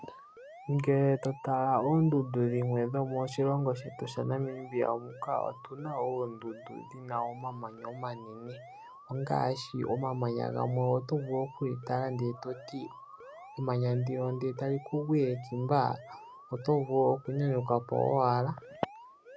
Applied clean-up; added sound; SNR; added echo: none; Alarm; 19 dB; none.